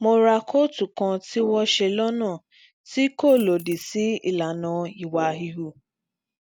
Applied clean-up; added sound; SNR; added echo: none; Brass instrument + Coin (dropping); 19 dB; none.